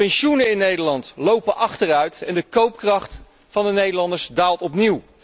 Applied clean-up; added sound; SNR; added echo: none; none; none; none.